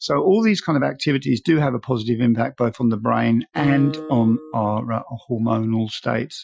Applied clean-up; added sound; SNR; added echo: classical method Wiener filter.